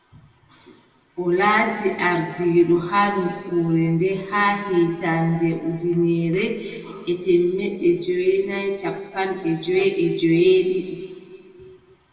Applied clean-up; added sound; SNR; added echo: none; Wind instrument, woodwind instrument; 20 dB; reverberation time 1.9 s.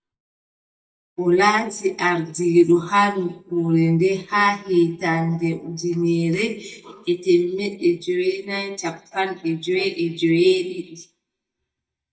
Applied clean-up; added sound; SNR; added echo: neural mask model DeepFilterNet 3.